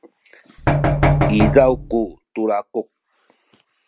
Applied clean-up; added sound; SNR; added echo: none; Knock; -4 dB; none.